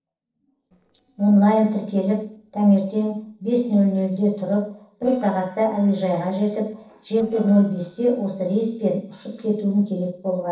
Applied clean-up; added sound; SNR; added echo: neural separator model SepFormer DNS4.